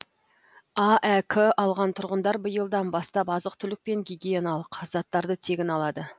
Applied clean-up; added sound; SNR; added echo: none; none; none; none.